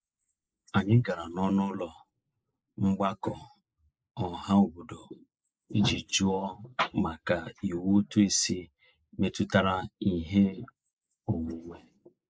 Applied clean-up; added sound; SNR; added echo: neural mask model Resemble Enhance denoiser.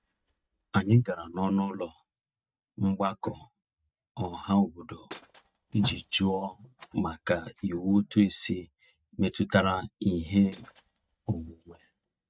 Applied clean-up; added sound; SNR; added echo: neural mask model DeepFilterNet 3.